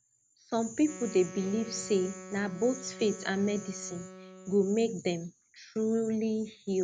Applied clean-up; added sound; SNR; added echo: none; Wind instrument, woodwind instrument; 17 dB; none.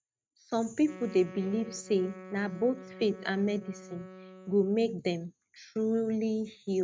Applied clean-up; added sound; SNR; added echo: neural mask model RNNoise.